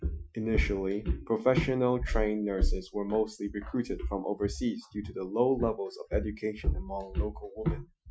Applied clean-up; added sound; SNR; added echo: classical method Wiener filter.